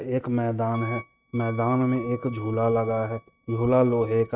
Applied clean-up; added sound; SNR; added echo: neural mask model RNNoise.